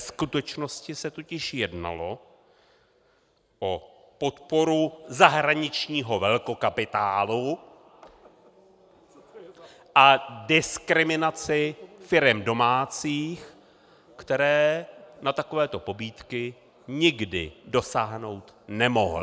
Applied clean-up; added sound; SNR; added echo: none; none; none; none.